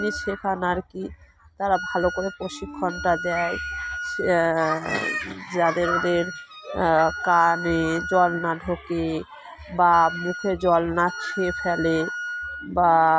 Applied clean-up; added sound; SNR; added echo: none; Wind instrument, woodwind instrument; 11 dB; none.